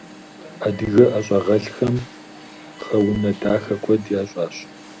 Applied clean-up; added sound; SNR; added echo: none; Alarm; 18 dB; none.